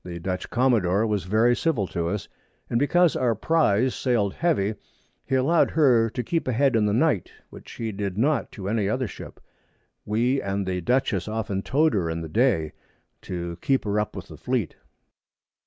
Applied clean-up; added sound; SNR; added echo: none; none; none; none.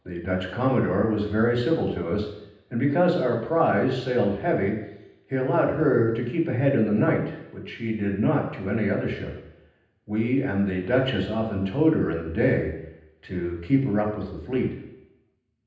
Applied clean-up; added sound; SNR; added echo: none; none; none; reverberation time 0.9 s.